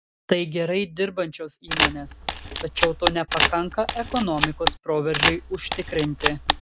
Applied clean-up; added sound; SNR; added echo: none; Camera; -3 dB; none.